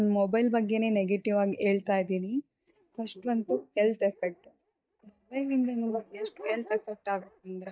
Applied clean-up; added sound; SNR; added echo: neural mask model DeepFilterNet 3.